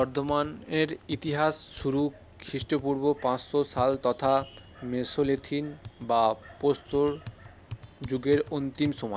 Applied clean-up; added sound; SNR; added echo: none; Typing; 17 dB; none.